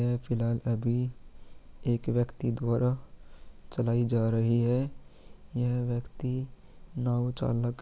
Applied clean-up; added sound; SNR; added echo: none; none; none; none.